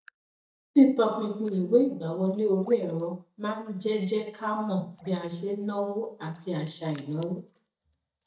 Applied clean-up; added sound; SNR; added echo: neural mask model DeepFilterNet 3.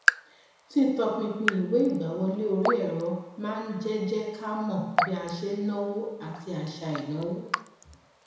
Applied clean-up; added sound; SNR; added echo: none; Raindrop / Drip; 4 dB; reverberation time 1.0 s.